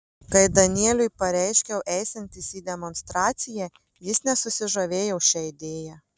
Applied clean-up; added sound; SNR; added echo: none; none; none; none.